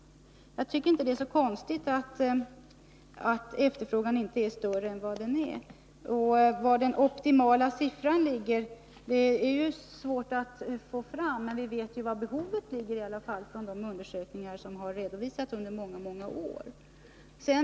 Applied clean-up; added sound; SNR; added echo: none; none; none; none.